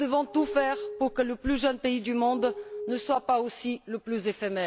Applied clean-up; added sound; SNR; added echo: none; Glass; 13 dB; none.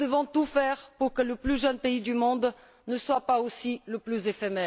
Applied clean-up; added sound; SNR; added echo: none; none; none; none.